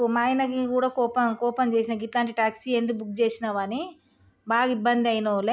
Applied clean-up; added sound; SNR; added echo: none; none; none; none.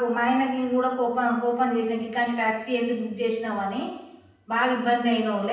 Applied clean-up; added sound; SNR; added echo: none; none; none; reverberation time 0.9 s.